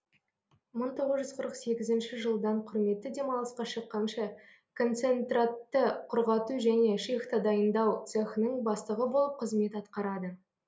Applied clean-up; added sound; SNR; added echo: none; none; none; none.